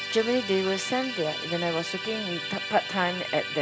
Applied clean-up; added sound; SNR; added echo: none; Musical instrument; 6 dB; reverberation time 0.4 s.